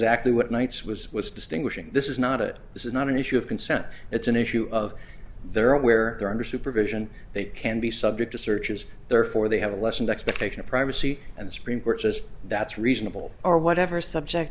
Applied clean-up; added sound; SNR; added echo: none; none; none; none.